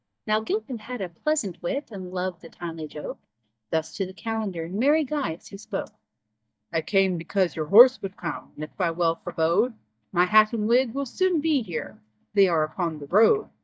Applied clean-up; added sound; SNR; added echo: neural mask model DeepFilterNet 3.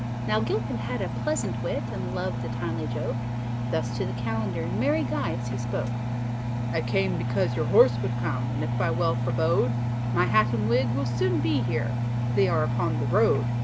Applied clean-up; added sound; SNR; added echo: none; Engine; -1 dB; none.